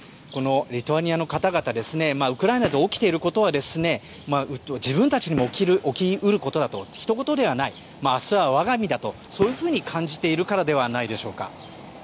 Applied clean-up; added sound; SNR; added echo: none; Gunshot, gunfire; 17 dB; none.